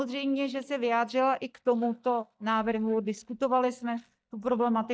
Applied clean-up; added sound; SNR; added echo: neural mask model DeepFilterNet 3.